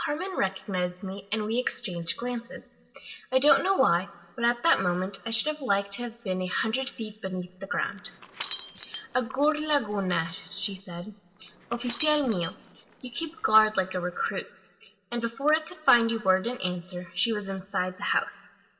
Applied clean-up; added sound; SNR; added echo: neural separator model SepFormer DNS4.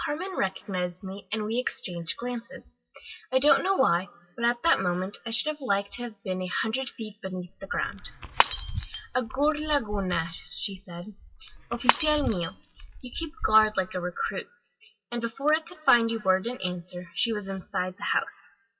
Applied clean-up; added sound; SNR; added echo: classical method WPE with log-MMSE.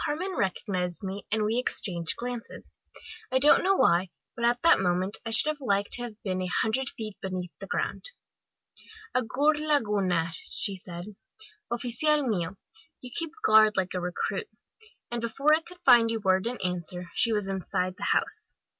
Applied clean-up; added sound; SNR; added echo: none; none; none; none.